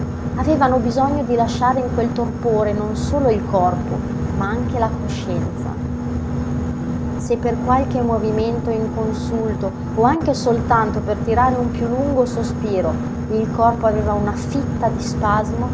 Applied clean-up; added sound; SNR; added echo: none; Boat, Water vehicle; 2 dB; none.